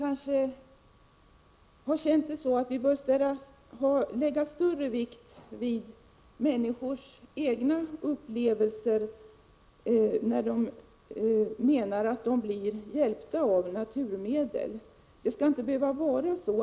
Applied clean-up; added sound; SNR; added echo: none; none; none; none.